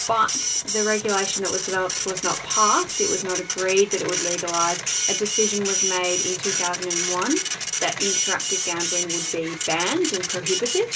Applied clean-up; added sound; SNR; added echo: none; Printer; 1 dB; reverberation time 0.2 s.